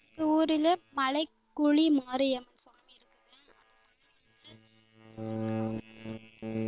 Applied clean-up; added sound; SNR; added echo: neural separator model SepFormer WHAM!.